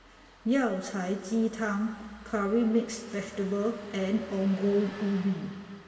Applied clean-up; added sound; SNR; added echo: none; Engine starting; 20 dB; reverberation time 3.0 s.